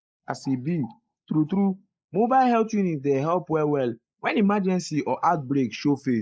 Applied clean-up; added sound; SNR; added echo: neural mask model Resemble Enhance denoiser.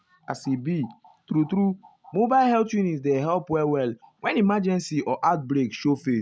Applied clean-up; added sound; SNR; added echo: none; none; none; none.